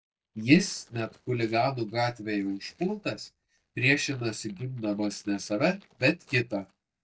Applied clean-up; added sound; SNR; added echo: neural mask model DeepFilterNet 3.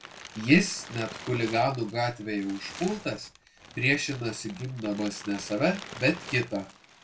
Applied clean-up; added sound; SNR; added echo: none; Crumpling, crinkling; 16 dB; reverberation time 0.2 s.